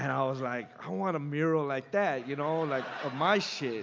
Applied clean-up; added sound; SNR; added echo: none; none; none; none.